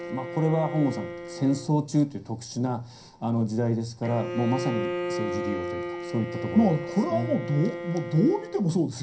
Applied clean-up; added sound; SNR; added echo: none; Bowed string instrument; 8 dB; reverberation time 0.3 s.